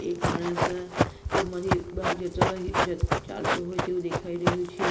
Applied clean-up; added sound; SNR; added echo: none; Run; -4 dB; none.